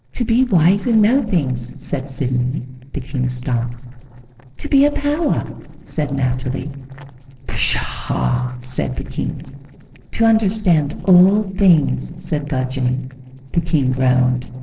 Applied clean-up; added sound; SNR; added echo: neural separator model SepFormer DNS4.